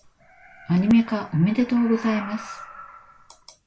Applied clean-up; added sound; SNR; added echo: none; Animal; 17 dB; none.